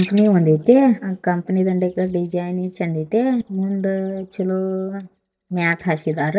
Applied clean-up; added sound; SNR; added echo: neural mask model DeepFilterNet 3.